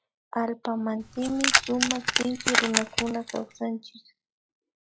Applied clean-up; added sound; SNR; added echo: classical method log-MMSE.